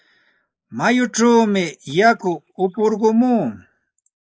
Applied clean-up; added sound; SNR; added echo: neural mask model Resemble Enhance denoiser.